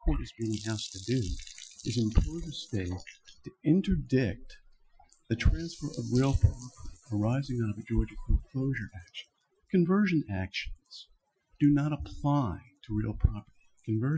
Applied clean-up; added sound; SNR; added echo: classical method Wiener filter.